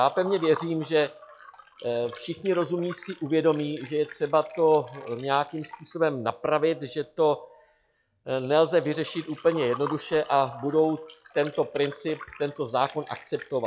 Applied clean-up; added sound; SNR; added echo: classical method log-MMSE.